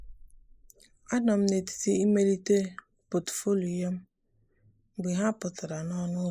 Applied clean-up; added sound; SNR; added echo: neural mask model Resemble Enhance denoiser.